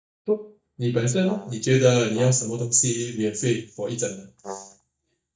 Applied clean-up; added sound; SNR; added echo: neural mask model DeepFilterNet 3.